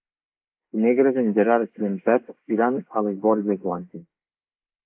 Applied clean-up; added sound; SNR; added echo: neural mask model Resemble Enhance denoiser.